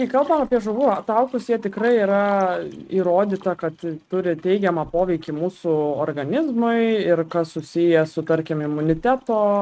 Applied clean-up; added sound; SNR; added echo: neural mask model RNNoise.